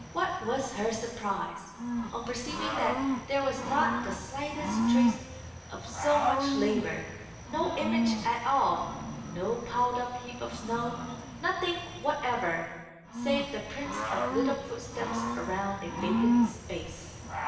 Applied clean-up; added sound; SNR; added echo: none; Cricket / Growling; 0 dB; reverberation time 1.2 s.